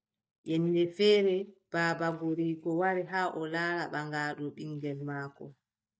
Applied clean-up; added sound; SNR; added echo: neural mask model DeepFilterNet 3.